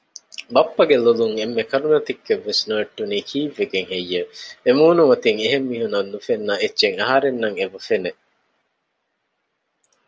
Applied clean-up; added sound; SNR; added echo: none; none; none; none.